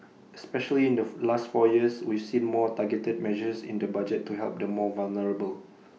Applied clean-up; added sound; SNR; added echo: none; none; none; none.